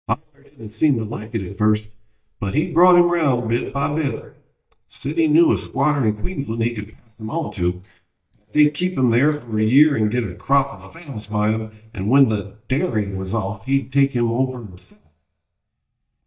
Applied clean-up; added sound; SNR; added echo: neural mask model DeepFilterNet 3.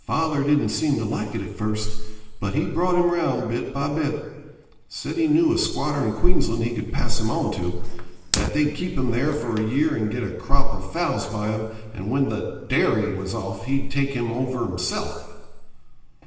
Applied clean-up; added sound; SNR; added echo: none; Fire; 11 dB; reverberation time 1.2 s.